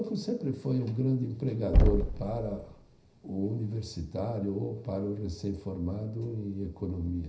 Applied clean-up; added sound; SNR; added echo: none; Knock; -2 dB; reverberation time 0.5 s.